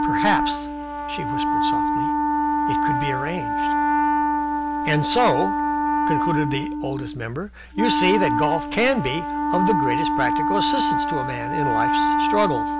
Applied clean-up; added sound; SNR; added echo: none; Wind instrument, woodwind instrument; -3 dB; none.